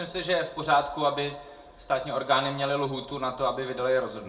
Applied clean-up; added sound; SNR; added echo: none; none; none; reverberation time 0.4 s.